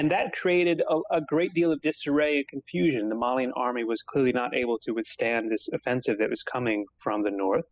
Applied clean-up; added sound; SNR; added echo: classical method spectral subtraction.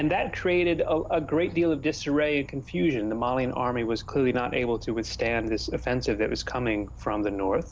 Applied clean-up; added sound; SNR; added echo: none; Insect; 15 dB; none.